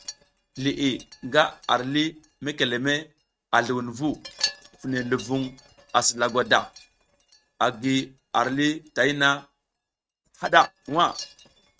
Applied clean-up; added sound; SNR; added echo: neural mask model RNNoise.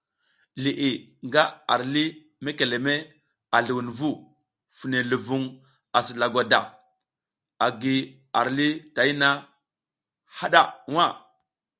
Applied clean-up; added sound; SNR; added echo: none; none; none; none.